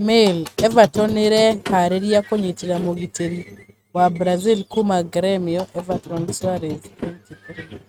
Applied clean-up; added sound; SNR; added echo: neural mask model RNNoise.